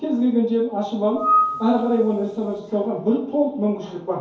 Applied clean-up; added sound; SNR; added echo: none; Screech / Glass; 2 dB; reverberation time 2.4 s.